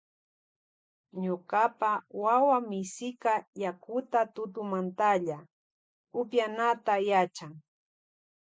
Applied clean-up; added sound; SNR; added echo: none; none; none; none.